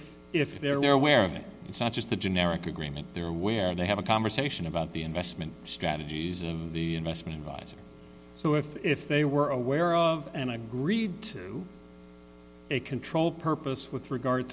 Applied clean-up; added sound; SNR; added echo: none; none; none; none.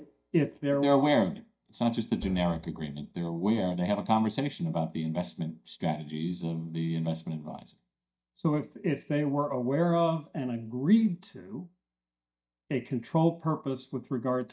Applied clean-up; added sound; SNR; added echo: neural mask model DeepFilterNet 3.